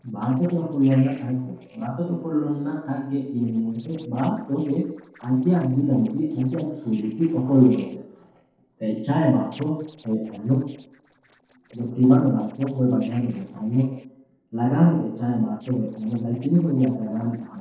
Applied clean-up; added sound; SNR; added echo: neural separator model SepFormer DNS4.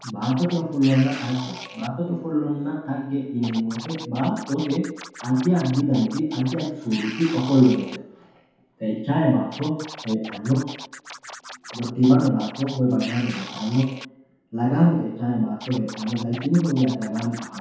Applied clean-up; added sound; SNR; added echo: none; Scratching (performance technique); 16 dB; reverberation time 0.8 s.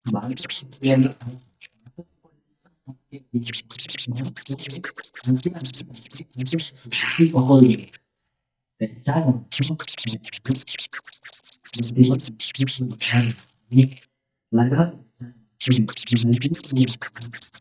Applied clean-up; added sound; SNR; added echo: neural mask model DeepFilterNet 3.